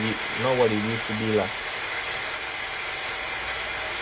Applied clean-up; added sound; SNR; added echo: none; Frying (food); 1 dB; none.